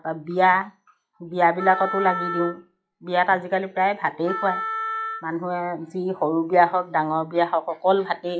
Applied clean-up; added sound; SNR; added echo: classical method log-MMSE.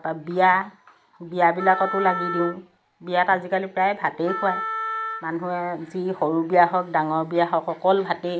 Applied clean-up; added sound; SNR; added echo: none; Wind instrument, woodwind instrument; 8 dB; none.